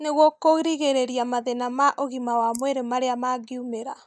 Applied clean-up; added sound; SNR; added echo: neural mask model DeepFilterNet 3.